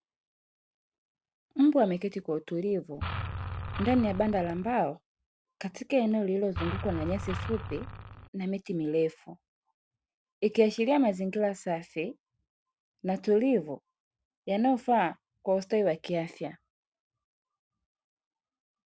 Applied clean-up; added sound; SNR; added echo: none; Engine; 6 dB; none.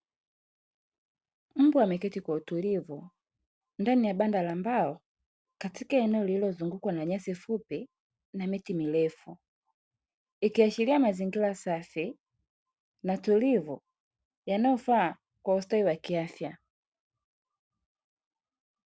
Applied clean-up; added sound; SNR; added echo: none; none; none; none.